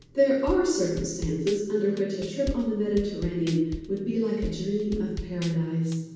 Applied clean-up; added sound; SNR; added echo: none; Drum / Drum kit; 12 dB; reverberation time 1.2 s.